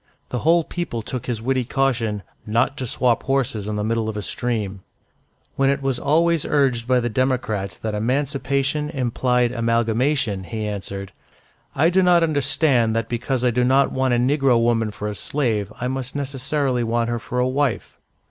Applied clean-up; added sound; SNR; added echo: none; none; none; none.